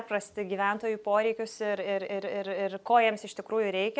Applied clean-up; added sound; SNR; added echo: none; none; none; none.